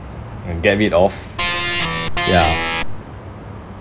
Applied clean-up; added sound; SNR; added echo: none; Organ; -1 dB; none.